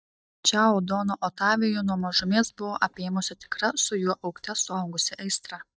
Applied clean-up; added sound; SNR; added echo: neural mask model DeepFilterNet 3.